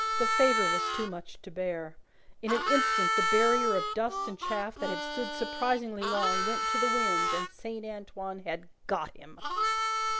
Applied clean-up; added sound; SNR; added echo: none; Harmonica; -2 dB; none.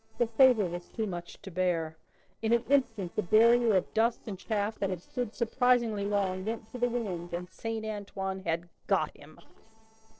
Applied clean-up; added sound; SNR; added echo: neural separator model SepFormer DNS4.